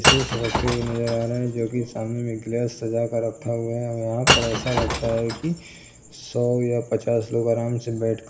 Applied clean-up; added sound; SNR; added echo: none; Shatter / Crushing; 2 dB; reverberation time 1.5 s.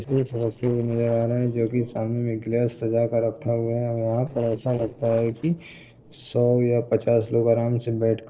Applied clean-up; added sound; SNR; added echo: neural separator model SepFormer DNS4.